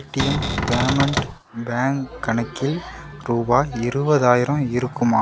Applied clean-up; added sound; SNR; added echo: none; Cupboard open or close; 2 dB; none.